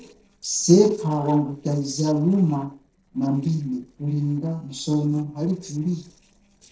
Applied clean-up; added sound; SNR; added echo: neural separator model SepFormer DNS4.